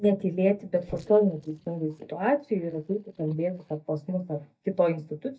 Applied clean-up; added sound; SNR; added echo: neural mask model DeepFilterNet 3.